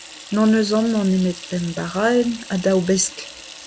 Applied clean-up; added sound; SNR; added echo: none; Sink (filling or washing) / Water tap, faucet; 17 dB; none.